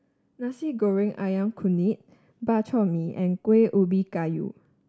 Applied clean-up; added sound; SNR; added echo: none; none; none; none.